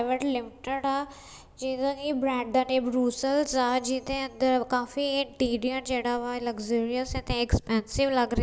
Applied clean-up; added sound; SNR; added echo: none; none; none; none.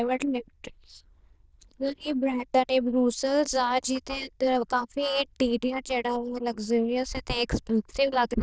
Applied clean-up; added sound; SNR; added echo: neural diffusion model UNIVERSE++.